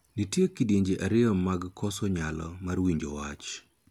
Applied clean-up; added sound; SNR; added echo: none; none; none; none.